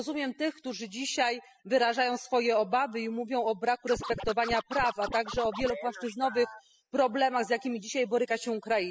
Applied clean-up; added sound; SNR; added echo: classical method spectral subtraction.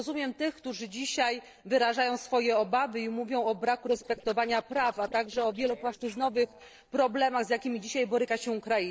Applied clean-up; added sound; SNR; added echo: neural separator model SepFormer DNS4.